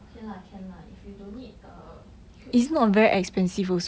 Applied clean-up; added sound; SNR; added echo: none; none; none; none.